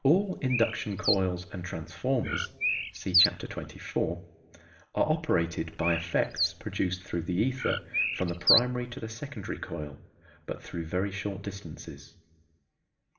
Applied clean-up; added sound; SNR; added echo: none; Bird; 2 dB; reverberation time 1.3 s.